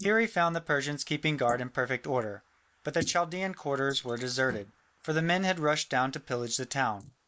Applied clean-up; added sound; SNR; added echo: neural mask model Resemble Enhance denoiser.